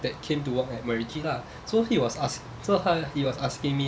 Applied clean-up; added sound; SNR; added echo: none; none; none; none.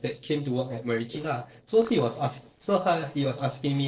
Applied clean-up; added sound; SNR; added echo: neural separator model SepFormer DNS4.